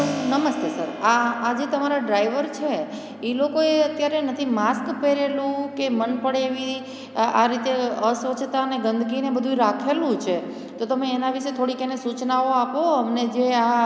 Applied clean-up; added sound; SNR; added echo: none; Keyboard (musical); 18 dB; none.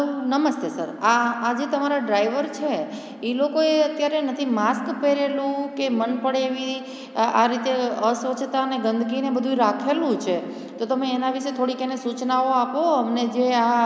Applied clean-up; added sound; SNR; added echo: none; none; none; none.